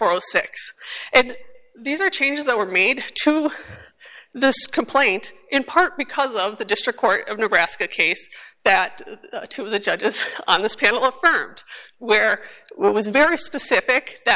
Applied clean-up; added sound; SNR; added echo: none; none; none; none.